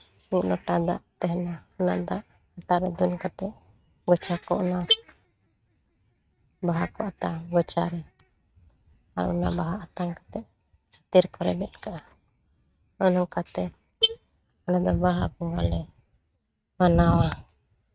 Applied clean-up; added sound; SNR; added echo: neural mask model RNNoise.